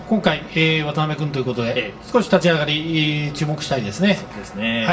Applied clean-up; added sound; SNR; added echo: none; none; none; reverberation time 0.5 s.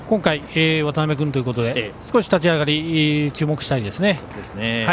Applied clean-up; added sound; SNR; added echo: none; none; none; none.